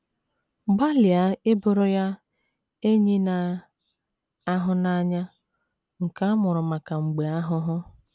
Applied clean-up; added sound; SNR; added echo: none; none; none; none.